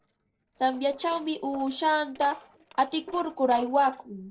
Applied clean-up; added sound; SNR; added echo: neural separator model SepFormer DNS4.